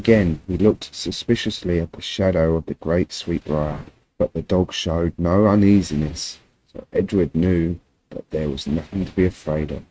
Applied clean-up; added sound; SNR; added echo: neural mask model RNNoise.